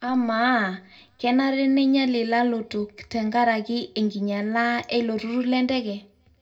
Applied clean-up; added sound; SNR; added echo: none; none; none; reverberation time 0.2 s.